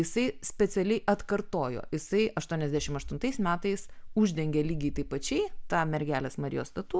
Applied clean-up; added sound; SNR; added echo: none; none; none; none.